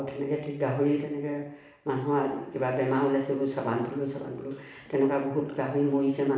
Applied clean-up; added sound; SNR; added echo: none; none; none; reverberation time 0.8 s.